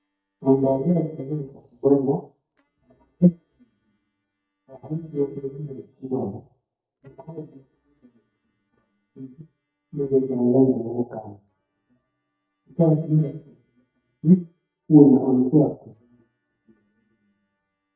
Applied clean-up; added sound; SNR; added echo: neural mask model DeepFilterNet 3.